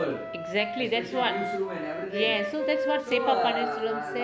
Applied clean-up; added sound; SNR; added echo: none; Wind instrument, woodwind instrument; 5 dB; none.